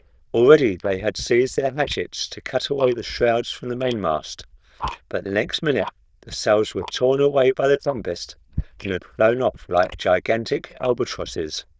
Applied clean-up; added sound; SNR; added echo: neural diffusion model UNIVERSE++.